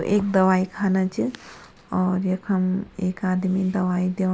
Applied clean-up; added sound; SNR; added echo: none; none; none; none.